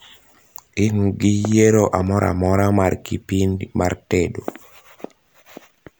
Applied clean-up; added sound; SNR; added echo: none; Walk, footsteps; 19 dB; none.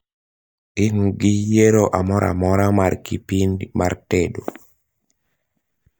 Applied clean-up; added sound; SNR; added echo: neural mask model DeepFilterNet 3.